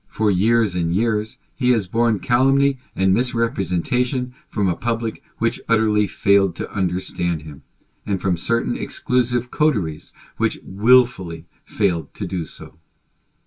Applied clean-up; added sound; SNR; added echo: none; none; none; reverberation time 0.1 s.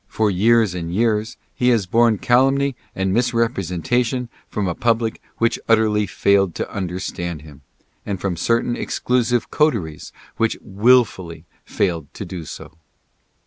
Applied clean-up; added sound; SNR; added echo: none; none; none; none.